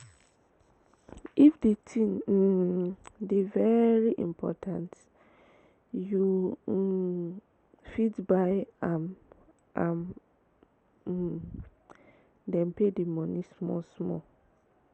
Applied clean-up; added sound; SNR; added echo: none; none; none; none.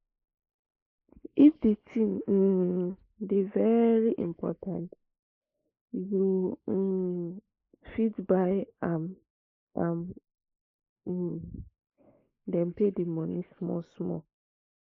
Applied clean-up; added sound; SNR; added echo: neural mask model Resemble Enhance denoiser.